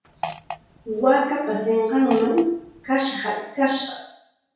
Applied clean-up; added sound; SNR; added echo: none; Fart; 12 dB; reverberation time 0.6 s.